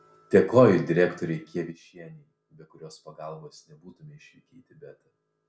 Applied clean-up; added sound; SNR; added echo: none; none; none; none.